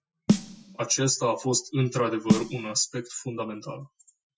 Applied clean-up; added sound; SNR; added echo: classical method Wiener filter.